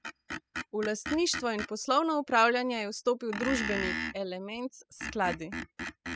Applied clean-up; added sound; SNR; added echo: classical method spectral subtraction.